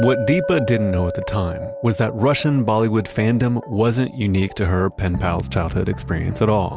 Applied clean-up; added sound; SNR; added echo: none; Chink, clink; 11 dB; none.